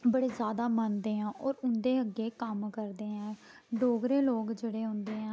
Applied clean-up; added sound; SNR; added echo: none; none; none; none.